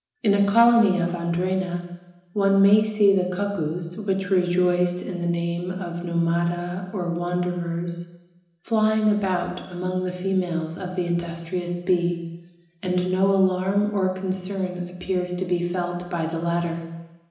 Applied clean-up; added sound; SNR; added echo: none; none; none; reverberation time 1.0 s.